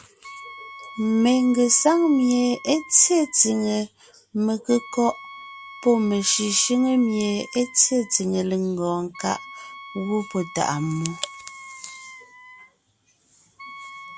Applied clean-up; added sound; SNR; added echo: none; Wind instrument, woodwind instrument; 19 dB; none.